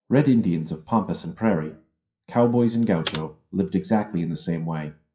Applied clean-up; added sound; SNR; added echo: classical method WPE with log-MMSE.